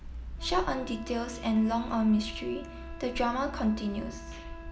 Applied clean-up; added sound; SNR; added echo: none; Thunder / Rain + Wind instrument, woodwind instrument; 11 dB; none.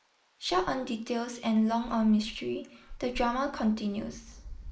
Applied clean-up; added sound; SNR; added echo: neural mask model Resemble Enhance denoiser.